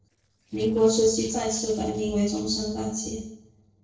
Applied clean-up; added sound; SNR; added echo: neural separator model SepFormer DNS4.